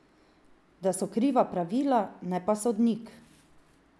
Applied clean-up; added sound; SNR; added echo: none; none; none; none.